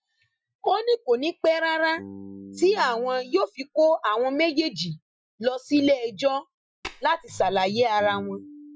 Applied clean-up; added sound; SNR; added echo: classical method Wiener filter.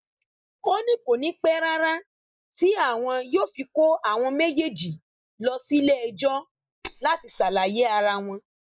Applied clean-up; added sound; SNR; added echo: neural mask model Resemble Enhance denoiser.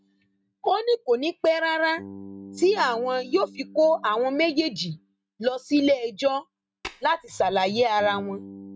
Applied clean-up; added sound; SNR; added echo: neural mask model RNNoise.